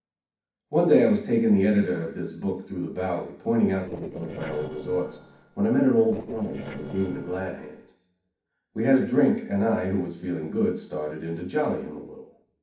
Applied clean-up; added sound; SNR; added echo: neural separator model SepFormer DNS4.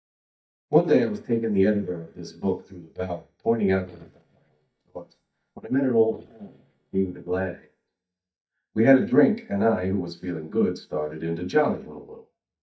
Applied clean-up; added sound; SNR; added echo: neural mask model DeepFilterNet 3.